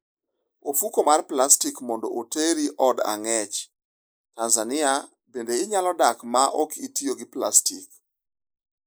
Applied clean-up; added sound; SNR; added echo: neural mask model Resemble Enhance denoiser.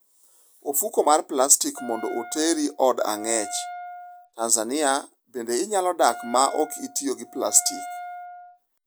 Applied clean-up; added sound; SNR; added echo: none; Wind instrument, woodwind instrument; 14 dB; none.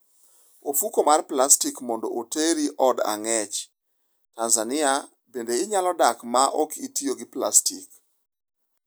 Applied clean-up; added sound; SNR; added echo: none; none; none; none.